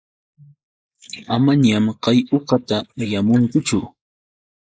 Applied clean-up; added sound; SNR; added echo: neural mask model Resemble Enhance denoiser.